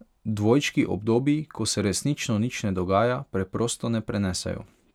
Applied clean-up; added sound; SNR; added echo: none; none; none; none.